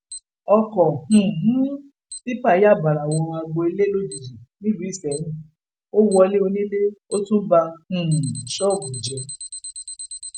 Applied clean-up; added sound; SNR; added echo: none; Alarm; 19 dB; none.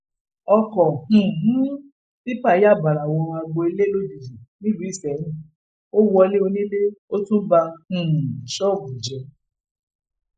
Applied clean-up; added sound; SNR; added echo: neural mask model Resemble Enhance denoiser.